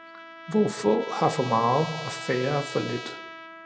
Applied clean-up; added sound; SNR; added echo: none; Trumpet; 12 dB; none.